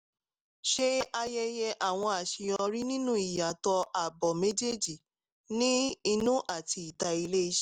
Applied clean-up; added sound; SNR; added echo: none; none; none; none.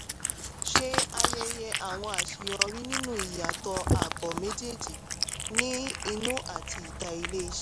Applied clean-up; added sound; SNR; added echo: none; Cat; -4 dB; none.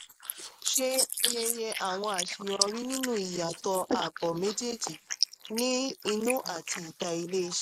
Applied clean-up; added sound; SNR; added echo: neural mask model Resemble Enhance denoiser.